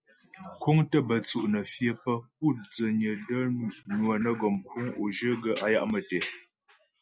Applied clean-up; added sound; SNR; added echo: none; none; none; none.